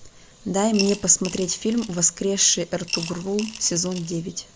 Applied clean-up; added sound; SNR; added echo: none; Coin (dropping) / Glass; 12 dB; none.